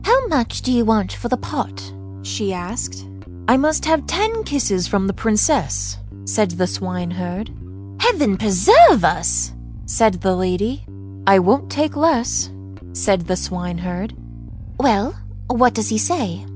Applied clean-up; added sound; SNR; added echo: none; Bass guitar; 13 dB; none.